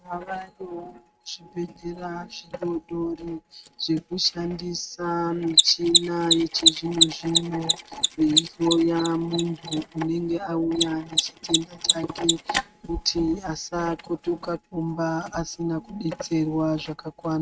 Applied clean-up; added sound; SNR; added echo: neural mask model RNNoise.